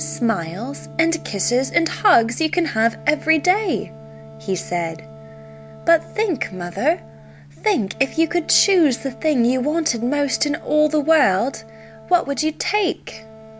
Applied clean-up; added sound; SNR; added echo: none; Wind instrument, woodwind instrument + Gong; 18 dB; none.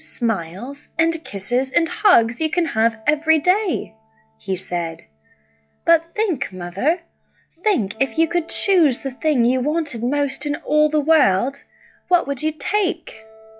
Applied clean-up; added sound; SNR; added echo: classical method log-MMSE.